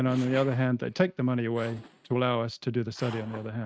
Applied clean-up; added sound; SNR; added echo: neural mask model RNNoise.